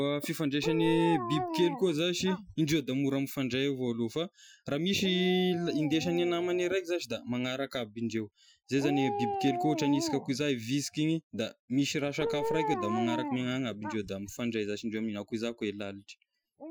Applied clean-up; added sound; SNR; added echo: classical method Wiener filter.